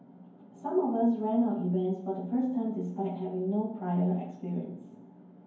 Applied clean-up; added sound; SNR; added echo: none; none; none; reverberation time 0.9 s.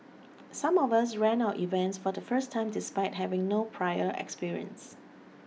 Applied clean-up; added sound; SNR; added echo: none; none; none; none.